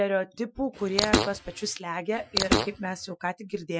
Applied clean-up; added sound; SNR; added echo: classical method Wiener filter.